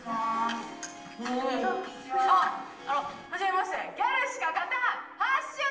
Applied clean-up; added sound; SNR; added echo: none; Harp; 18 dB; reverberation time 0.9 s.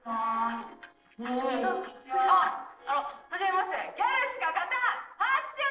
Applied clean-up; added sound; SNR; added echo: neural separator model SepFormer DNS4.